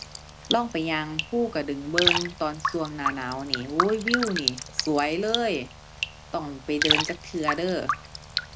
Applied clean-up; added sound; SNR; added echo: none; Raindrop; 1 dB; none.